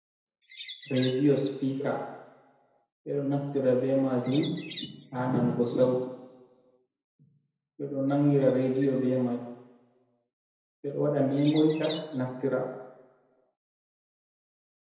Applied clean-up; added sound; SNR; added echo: none; Bird; 14 dB; reverberation time 1.0 s.